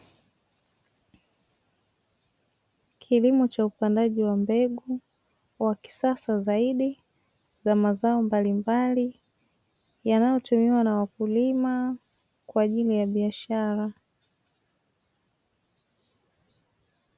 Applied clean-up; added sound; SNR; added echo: none; none; none; none.